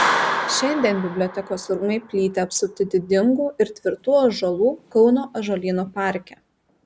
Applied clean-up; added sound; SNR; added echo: none; Clapping; 8 dB; none.